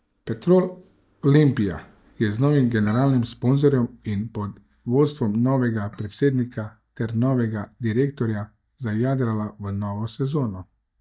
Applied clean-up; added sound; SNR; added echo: neural mask model DeepFilterNet 3.